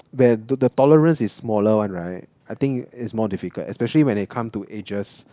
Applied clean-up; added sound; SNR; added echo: none; none; none; none.